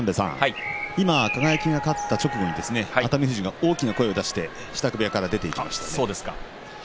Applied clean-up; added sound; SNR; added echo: none; Bird vocalization, bird call, bird song; 12 dB; none.